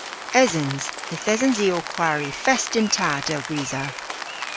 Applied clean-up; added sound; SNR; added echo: none; Rain; 9 dB; none.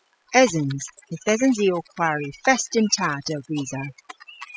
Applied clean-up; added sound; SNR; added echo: classical method spectral subtraction.